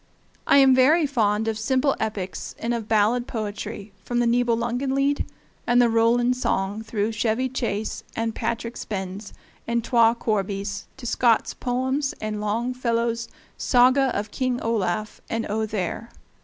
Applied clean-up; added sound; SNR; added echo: none; none; none; none.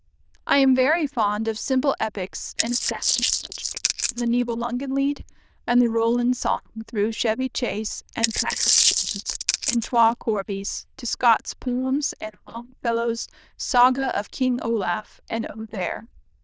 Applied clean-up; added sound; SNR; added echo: neural diffusion model UNIVERSE++.